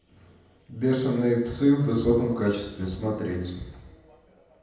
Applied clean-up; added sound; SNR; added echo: none; none; none; reverberation time 0.9 s.